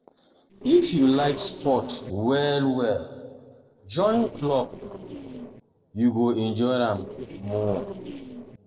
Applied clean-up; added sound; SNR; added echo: neural separator model SepFormer DNS4.